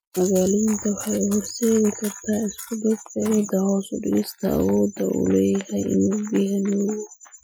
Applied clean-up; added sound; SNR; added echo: classical method Wiener filter.